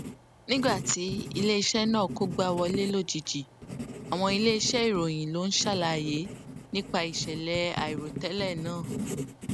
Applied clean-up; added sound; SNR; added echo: none; Writing; 9 dB; none.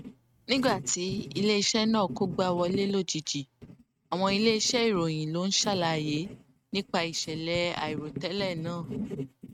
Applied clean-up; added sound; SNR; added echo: neural mask model RNNoise.